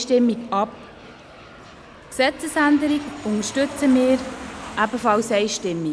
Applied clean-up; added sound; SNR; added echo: none; Aircraft; 16 dB; none.